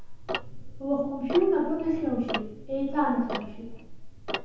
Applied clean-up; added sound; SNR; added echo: none; Tick-tock; 7 dB; reverberation time 0.9 s.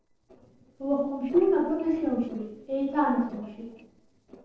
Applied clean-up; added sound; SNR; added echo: neural separator model SepFormer DNS4.